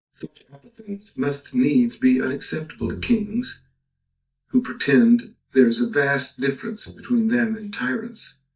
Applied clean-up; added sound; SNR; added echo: neural mask model DeepFilterNet 3.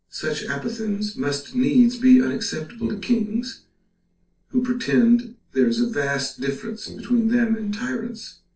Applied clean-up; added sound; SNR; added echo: neural separator model SepFormer DNS4.